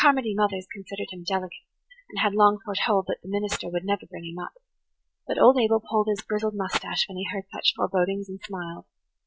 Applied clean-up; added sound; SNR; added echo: none; none; none; none.